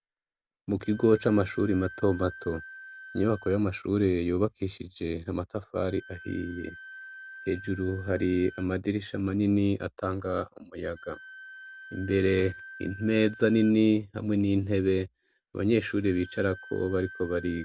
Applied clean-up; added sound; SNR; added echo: none; Wind instrument, woodwind instrument; 20 dB; none.